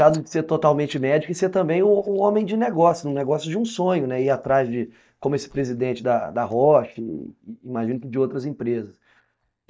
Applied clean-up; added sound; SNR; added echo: neural mask model DeepFilterNet 3.